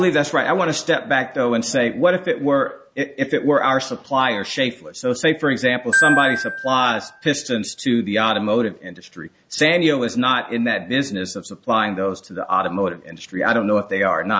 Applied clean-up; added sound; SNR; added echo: none; Glockenspiel; 4 dB; none.